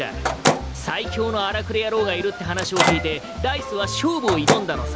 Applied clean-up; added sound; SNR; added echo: none; Microwave oven; 2 dB; none.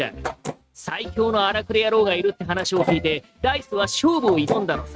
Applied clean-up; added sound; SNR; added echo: neural mask model RNNoise.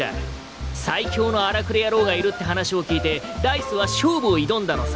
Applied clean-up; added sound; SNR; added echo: none; none; none; none.